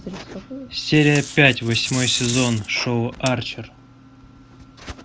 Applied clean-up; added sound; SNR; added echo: none; Packing tape, duct tape; 11 dB; none.